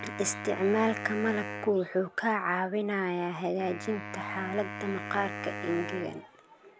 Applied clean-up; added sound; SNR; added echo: none; Wind instrument, woodwind instrument; 9 dB; none.